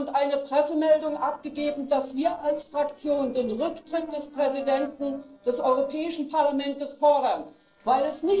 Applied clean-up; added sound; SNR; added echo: neural separator model SepFormer DNS4.